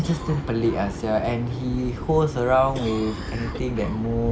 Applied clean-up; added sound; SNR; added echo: none; Cough; 19 dB; none.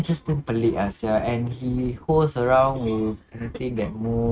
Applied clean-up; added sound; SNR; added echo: neural mask model RNNoise.